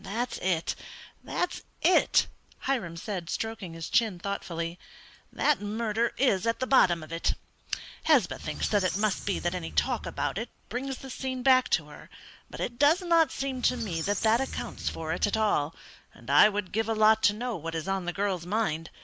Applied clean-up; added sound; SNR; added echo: none; Squeak; 10 dB; none.